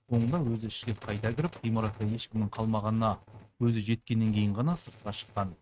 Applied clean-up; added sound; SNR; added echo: neural mask model RNNoise.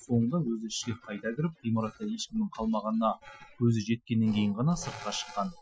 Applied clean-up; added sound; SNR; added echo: classical method Wiener filter.